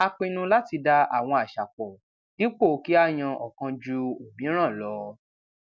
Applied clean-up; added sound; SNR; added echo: none; none; none; none.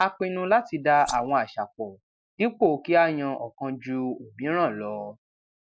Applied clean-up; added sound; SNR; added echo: neural mask model Resemble Enhance denoiser.